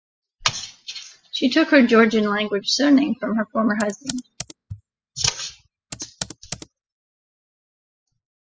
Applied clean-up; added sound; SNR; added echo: classical method spectral subtraction.